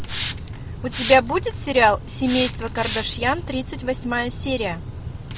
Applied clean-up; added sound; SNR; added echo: none; Hiss; 14 dB; none.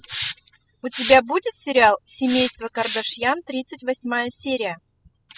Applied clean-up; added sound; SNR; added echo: classical method spectral subtraction.